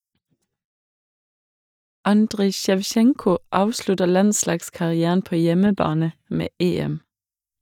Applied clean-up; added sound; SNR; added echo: neural mask model DeepFilterNet 3.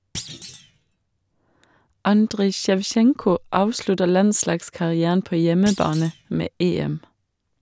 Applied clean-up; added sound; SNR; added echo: none; Thump, thud; 13 dB; none.